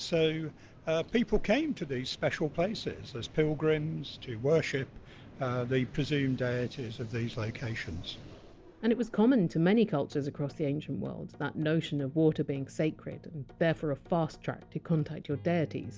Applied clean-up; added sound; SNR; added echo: none; none; none; none.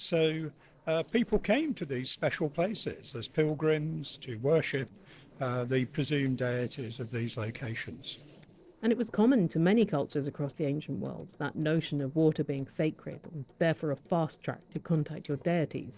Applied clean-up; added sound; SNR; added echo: neural separator model SepFormer DNS4.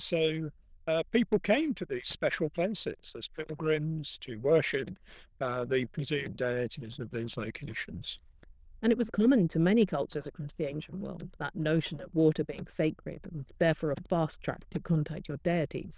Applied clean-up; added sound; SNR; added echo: neural diffusion model UNIVERSE++.